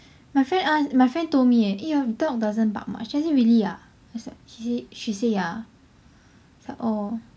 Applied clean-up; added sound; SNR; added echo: none; none; none; none.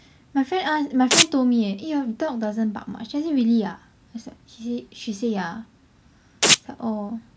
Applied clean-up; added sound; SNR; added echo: none; Domestic sounds, home sounds; -3 dB; none.